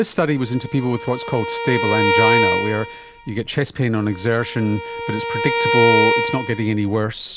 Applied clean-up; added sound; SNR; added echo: none; Bowed string instrument; 1 dB; none.